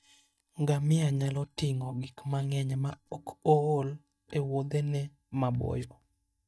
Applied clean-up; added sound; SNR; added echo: neural mask model DeepFilterNet 3.